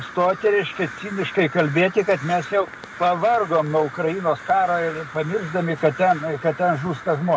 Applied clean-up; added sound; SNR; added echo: none; Crow; 15 dB; none.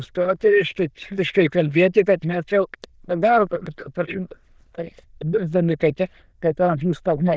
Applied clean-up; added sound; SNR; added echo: neural diffusion model UNIVERSE++.